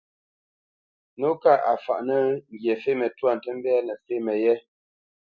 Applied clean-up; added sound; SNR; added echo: none; none; none; none.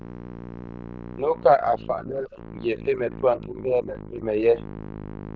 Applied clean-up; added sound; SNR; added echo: neural diffusion model UNIVERSE++.